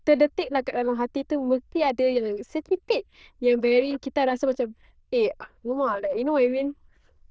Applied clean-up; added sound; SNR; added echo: neural diffusion model UNIVERSE++.